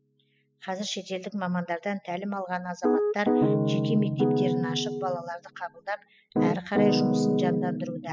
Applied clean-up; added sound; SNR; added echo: classical method spectral subtraction.